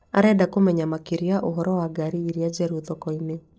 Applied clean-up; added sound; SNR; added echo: neural separator model SepFormer DNS4.